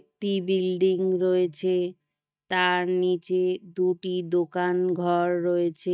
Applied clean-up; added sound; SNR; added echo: neural mask model DeepFilterNet 3.